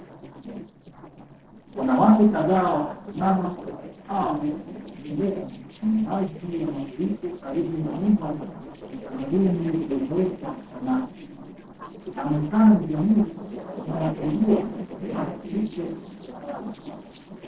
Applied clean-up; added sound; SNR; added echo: neural separator model SepFormer DNS4.